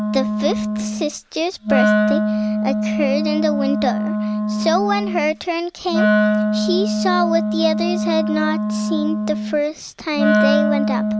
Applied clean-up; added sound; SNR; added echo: none; Wind instrument, woodwind instrument; -3 dB; none.